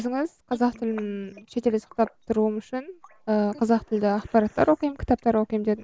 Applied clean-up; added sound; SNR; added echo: neural mask model Resemble Enhance denoiser.